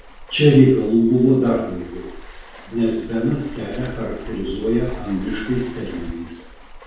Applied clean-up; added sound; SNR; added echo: none; Waves, surf; 15 dB; reverberation time 0.6 s.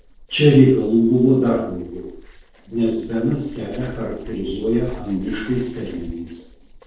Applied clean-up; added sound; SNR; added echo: neural separator model SepFormer DNS4.